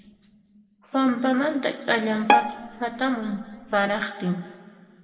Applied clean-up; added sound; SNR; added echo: none; Bowed string instrument; 0 dB; reverberation time 1.8 s.